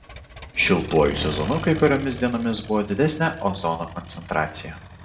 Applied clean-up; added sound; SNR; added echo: none; Accelerating, revving, vroom; 13 dB; reverberation time 0.6 s.